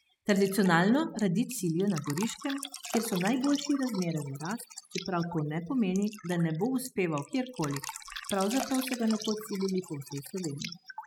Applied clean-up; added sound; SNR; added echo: classical method spectral subtraction.